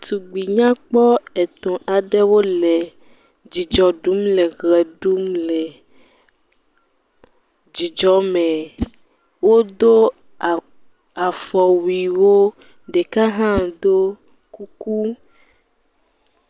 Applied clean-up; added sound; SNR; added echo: none; Whoosh, swoosh, swish; 16 dB; none.